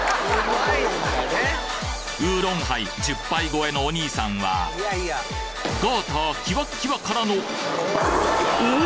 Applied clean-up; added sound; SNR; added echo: none; none; none; none.